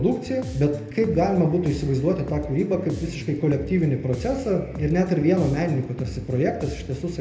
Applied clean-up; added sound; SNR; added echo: none; Bass guitar; 12 dB; reverberation time 0.6 s.